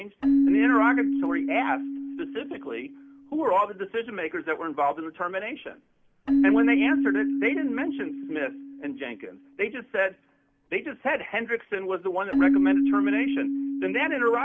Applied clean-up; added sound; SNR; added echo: none; Keyboard (musical); -2 dB; none.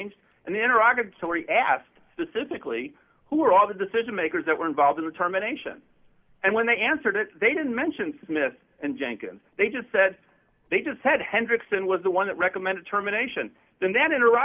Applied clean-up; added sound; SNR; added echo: none; none; none; none.